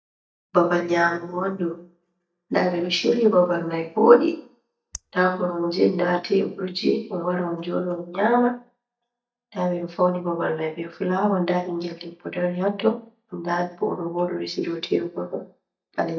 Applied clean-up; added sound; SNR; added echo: neural mask model DeepFilterNet 3.